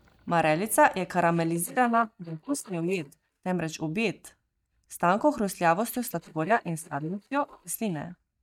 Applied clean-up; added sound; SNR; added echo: neural mask model DeepFilterNet 3.